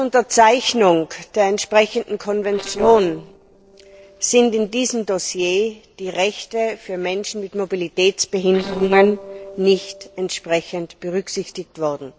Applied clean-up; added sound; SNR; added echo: neural separator model SepFormer DNS4.